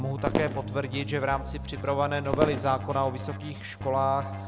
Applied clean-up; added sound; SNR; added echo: none; Keyboard (musical) + Fireworks; 4 dB; none.